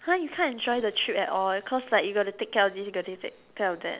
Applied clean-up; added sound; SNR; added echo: none; none; none; none.